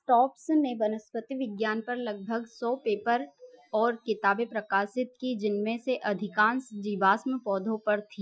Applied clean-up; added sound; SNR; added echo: classical method Wiener filter.